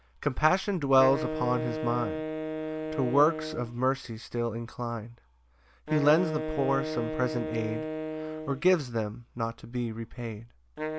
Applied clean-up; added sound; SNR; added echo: none; Wind instrument, woodwind instrument; 7 dB; none.